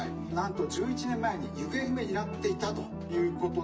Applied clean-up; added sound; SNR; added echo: none; none; none; none.